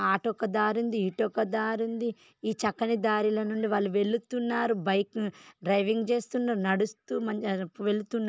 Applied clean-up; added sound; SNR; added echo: none; none; none; none.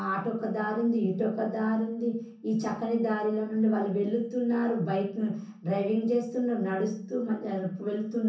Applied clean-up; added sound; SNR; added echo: none; none; none; reverberation time 0.6 s.